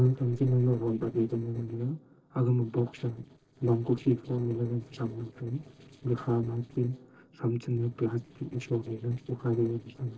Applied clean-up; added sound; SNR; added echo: neural separator model SepFormer DNS4.